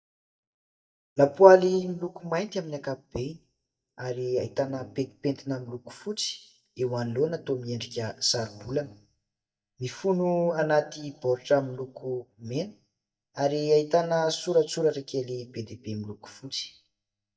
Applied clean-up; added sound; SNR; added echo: neural mask model DeepFilterNet 3.